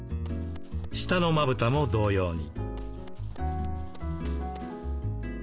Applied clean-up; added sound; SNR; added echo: none; Gunshot, gunfire; 12 dB; none.